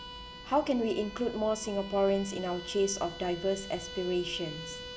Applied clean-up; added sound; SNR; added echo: none; Bowed string instrument; 13 dB; none.